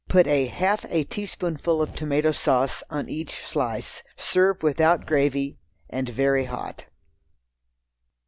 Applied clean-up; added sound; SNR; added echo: none; Zipper (clothing); 20 dB; none.